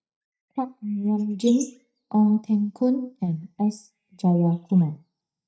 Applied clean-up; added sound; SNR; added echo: neural mask model DeepFilterNet 3.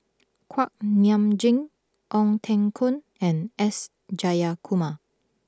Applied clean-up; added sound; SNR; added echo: none; none; none; none.